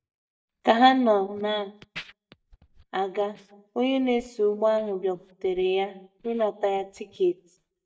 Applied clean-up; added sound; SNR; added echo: neural mask model DeepFilterNet 3.